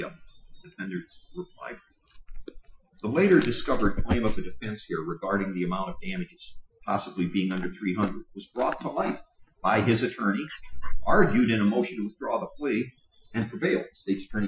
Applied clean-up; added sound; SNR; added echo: classical method Wiener filter.